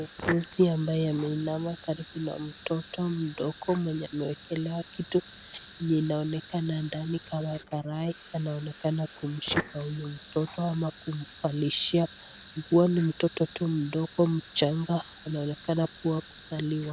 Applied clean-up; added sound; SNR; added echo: none; Fire; 12 dB; none.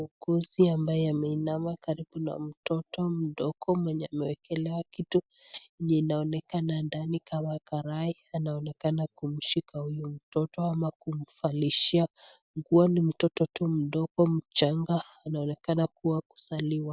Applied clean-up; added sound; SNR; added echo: none; none; none; none.